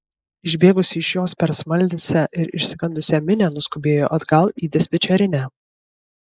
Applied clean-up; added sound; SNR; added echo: neural mask model Resemble Enhance denoiser.